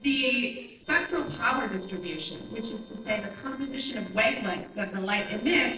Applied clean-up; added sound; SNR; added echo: neural separator model SepFormer DNS4.